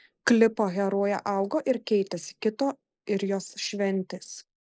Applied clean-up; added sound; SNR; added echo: neural mask model Resemble Enhance denoiser.